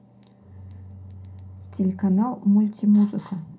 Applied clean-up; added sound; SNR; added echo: none; Bowed string instrument; 19 dB; reverberation time 0.2 s.